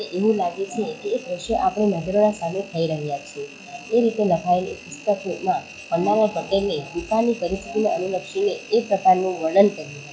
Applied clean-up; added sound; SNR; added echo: classical method log-MMSE.